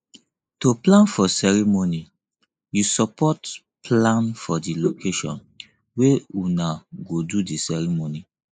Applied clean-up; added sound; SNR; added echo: neural mask model Resemble Enhance denoiser.